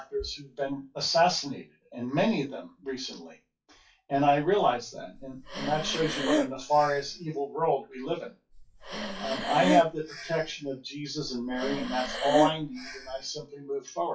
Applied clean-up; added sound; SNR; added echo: classical method WPE with log-MMSE.